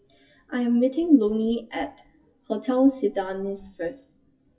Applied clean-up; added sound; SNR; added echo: classical method WPE with log-MMSE.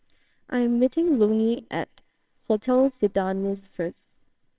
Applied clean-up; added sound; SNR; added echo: neural separator model SepFormer WHAMR!.